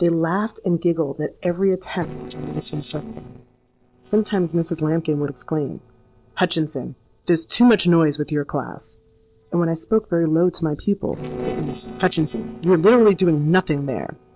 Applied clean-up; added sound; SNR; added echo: neural separator model SepFormer DNS4.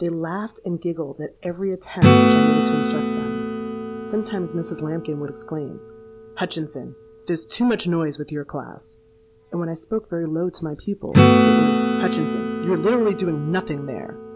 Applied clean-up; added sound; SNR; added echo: none; Acoustic guitar / Strum; -4 dB; none.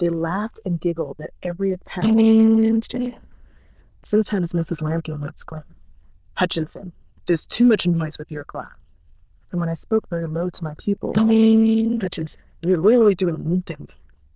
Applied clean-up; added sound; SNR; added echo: neural diffusion model UNIVERSE++.